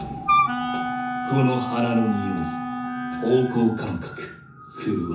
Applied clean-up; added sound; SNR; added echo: none; Wind instrument, woodwind instrument; 1 dB; reverberation time 0.6 s.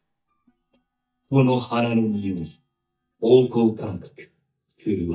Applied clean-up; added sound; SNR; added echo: neural mask model DeepFilterNet 3.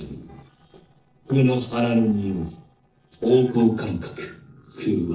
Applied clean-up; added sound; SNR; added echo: neural separator model SepFormer DNS4.